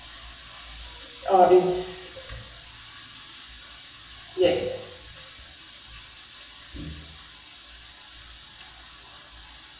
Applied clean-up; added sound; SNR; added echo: none; Guitar; 19 dB; reverberation time 0.9 s.